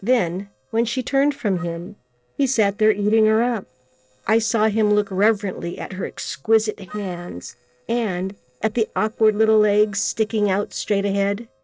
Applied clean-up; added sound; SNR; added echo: neural separator model SepFormer DNS4.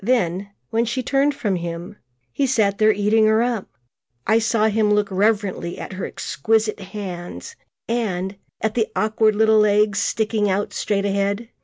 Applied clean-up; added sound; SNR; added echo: none; none; none; none.